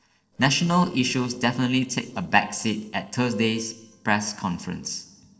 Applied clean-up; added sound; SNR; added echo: neural separator model SepFormer DNS4.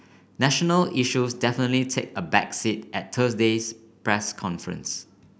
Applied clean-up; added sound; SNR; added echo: none; none; none; none.